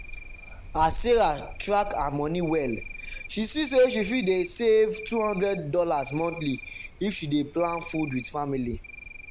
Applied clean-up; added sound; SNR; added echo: none; Cricket; -1 dB; none.